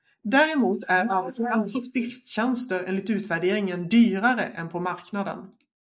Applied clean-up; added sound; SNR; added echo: neural mask model Resemble Enhance denoiser.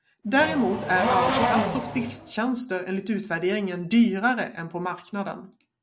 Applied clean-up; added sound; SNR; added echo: none; Race car, auto racing / Accelerating, revving, vroom; 1 dB; none.